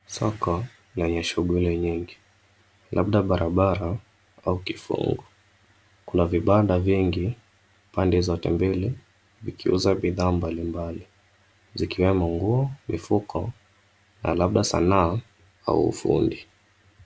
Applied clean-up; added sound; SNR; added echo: none; none; none; none.